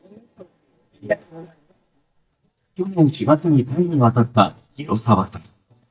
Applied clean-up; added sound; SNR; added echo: neural mask model DeepFilterNet 3.